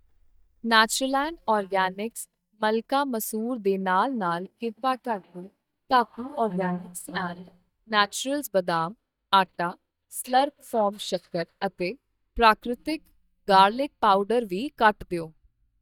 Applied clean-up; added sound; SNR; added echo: neural mask model DeepFilterNet 3.